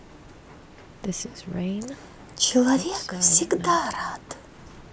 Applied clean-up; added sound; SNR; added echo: none; Rain; 9 dB; none.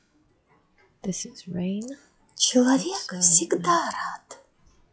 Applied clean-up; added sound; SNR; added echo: classical method log-MMSE.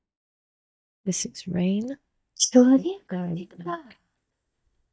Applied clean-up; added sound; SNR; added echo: neural mask model DeepFilterNet 3.